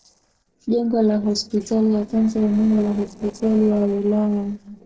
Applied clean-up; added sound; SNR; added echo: neural separator model SepFormer DNS4.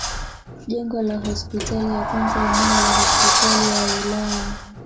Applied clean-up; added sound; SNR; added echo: none; Sliding door; -4 dB; reverberation time 1.9 s.